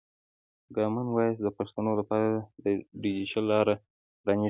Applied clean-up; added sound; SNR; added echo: none; none; none; none.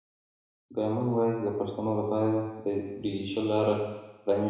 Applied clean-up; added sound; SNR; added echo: none; none; none; reverberation time 1.0 s.